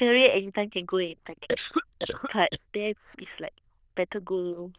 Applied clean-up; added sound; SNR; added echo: neural diffusion model UNIVERSE++.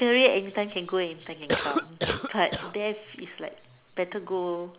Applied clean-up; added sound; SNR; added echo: none; Cough; 2 dB; none.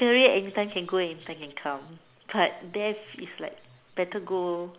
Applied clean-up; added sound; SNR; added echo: none; none; none; none.